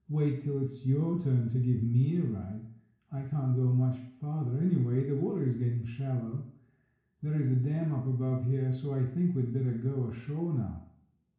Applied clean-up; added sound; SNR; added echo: none; none; none; reverberation time 0.6 s.